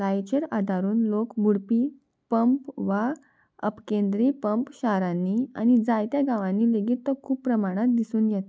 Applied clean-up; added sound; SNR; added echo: none; none; none; none.